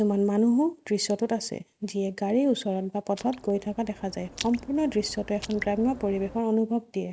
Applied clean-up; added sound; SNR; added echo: none; Raindrop; 15 dB; none.